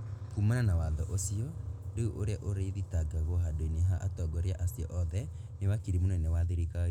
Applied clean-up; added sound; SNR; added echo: none; none; none; none.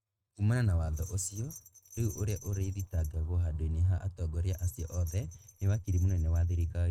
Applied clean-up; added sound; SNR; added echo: neural mask model RNNoise.